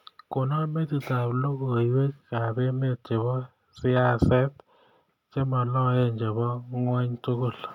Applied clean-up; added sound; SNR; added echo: none; none; none; none.